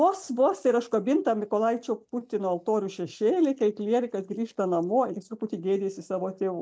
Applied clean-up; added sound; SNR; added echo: none; none; none; none.